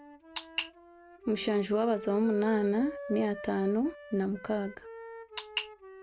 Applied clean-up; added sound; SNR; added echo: none; Wind instrument, woodwind instrument; 14 dB; none.